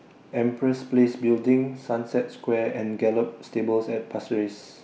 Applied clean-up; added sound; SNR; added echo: none; none; none; none.